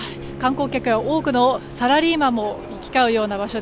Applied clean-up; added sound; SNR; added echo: none; Bowed string instrument; 16 dB; none.